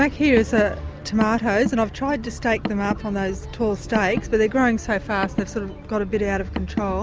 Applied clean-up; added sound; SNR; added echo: none; Car; 10 dB; none.